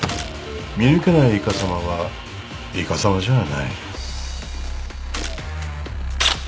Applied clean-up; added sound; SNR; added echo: none; Gunshot, gunfire; 16 dB; none.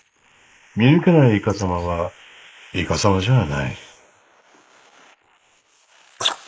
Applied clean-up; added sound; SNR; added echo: neural mask model Resemble Enhance denoiser.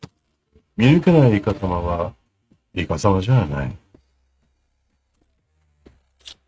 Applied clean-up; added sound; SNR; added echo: neural mask model RNNoise.